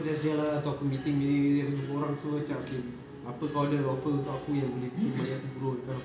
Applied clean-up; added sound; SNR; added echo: none; none; none; none.